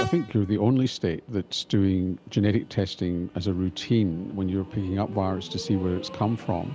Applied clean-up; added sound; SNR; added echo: none; Train; 16 dB; none.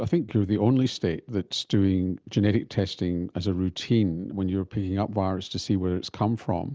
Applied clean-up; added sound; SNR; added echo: none; none; none; none.